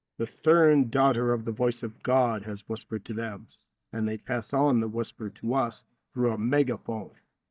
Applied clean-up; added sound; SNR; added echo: neural mask model DeepFilterNet 3.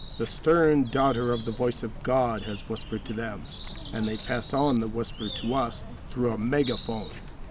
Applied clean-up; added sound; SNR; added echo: none; Bird; 11 dB; none.